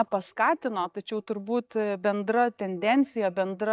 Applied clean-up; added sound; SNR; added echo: neural mask model DeepFilterNet 3.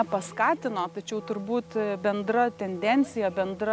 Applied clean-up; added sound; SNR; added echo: none; Wind instrument, woodwind instrument; 18 dB; none.